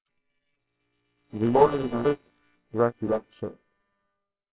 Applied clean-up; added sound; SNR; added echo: neural separator model SepFormer WHAMR!.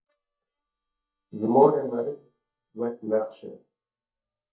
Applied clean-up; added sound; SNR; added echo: neural mask model DeepFilterNet 3.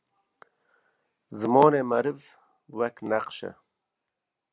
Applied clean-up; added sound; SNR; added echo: none; none; none; none.